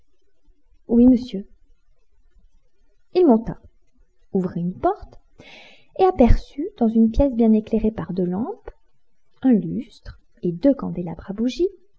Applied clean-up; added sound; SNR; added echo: none; none; none; none.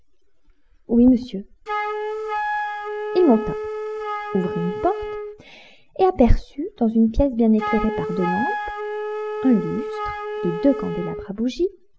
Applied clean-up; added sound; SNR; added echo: none; Wind instrument, woodwind instrument; 7 dB; none.